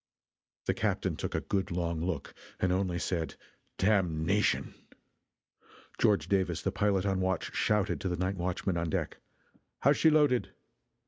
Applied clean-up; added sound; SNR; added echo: none; none; none; none.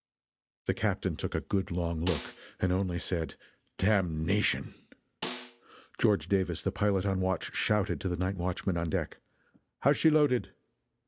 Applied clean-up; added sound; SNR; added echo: none; Snare drum; 11 dB; none.